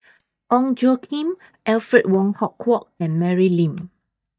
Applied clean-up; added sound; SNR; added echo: neural mask model DeepFilterNet 3.